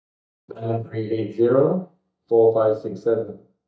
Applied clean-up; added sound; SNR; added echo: neural mask model DeepFilterNet 3.